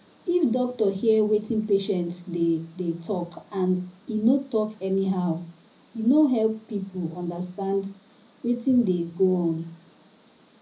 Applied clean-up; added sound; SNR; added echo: none; Cricket; 20 dB; reverberation time 0.4 s.